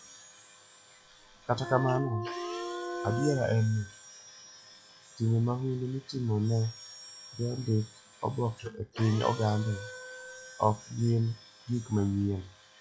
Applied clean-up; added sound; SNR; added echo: classical method log-MMSE.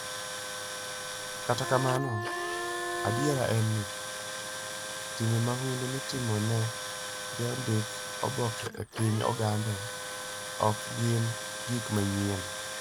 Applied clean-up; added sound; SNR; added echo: none; Tools + Bowed string instrument; 4 dB; none.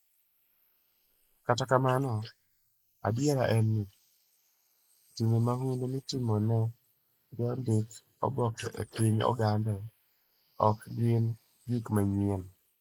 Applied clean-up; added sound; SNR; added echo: neural mask model Resemble Enhance denoiser.